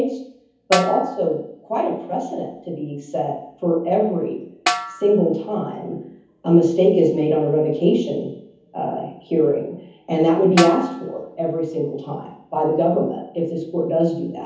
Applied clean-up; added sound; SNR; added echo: none; Snare drum; 6 dB; reverberation time 0.7 s.